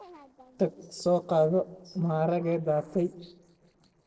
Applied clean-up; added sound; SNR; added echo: neural separator model SepFormer DNS4.